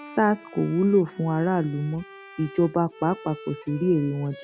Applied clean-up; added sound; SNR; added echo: none; Bowed string instrument; 20 dB; none.